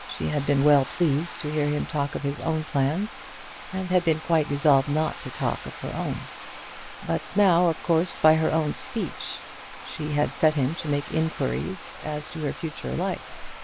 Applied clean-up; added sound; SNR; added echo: none; Bathtub (filling or washing); 13 dB; none.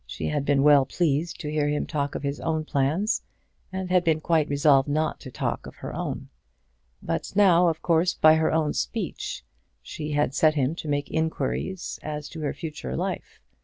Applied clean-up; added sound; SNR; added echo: none; none; none; none.